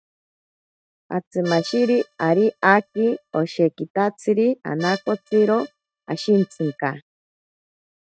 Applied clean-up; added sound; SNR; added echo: neural mask model RNNoise.